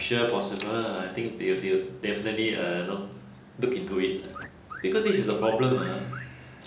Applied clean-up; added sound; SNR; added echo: none; Alarm / Car; 16 dB; none.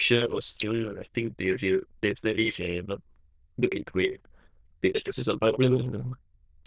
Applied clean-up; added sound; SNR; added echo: neural diffusion model UNIVERSE++.